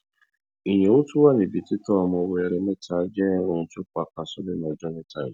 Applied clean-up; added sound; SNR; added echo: none; none; none; none.